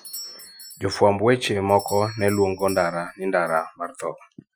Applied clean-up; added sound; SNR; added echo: classical method Wiener filter.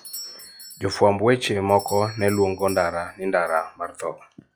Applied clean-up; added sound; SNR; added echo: classical method log-MMSE.